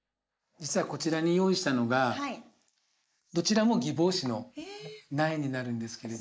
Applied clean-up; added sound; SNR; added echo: neural mask model Resemble Enhance denoiser.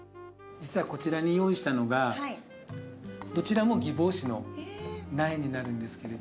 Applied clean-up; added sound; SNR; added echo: none; Wind instrument, woodwind instrument; 19 dB; none.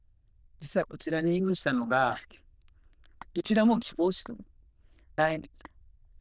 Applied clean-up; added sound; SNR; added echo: neural diffusion model UNIVERSE++.